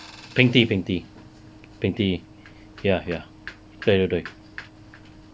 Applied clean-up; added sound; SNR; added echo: none; none; none; none.